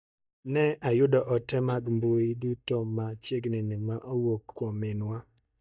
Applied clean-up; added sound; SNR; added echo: neural mask model DeepFilterNet 3.